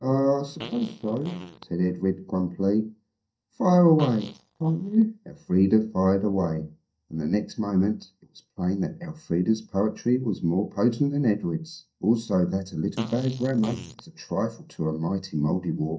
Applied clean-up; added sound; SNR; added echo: neural mask model DeepFilterNet 3.